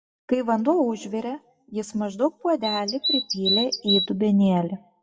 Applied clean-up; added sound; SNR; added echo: classical method WPE with log-MMSE.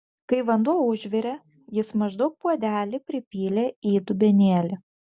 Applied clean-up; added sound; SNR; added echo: none; none; none; none.